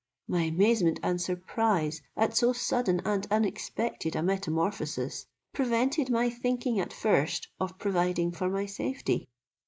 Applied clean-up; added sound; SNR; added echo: neural mask model Resemble Enhance denoiser.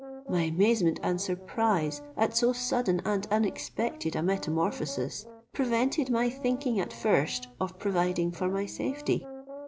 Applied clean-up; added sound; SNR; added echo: none; Brass instrument; 16 dB; none.